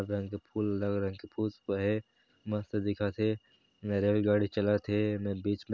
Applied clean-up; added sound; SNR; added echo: none; none; none; none.